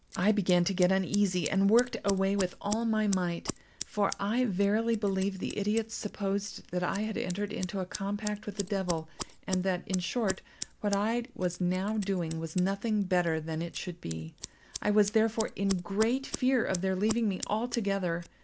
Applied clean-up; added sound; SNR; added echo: none; Scissors; 15 dB; none.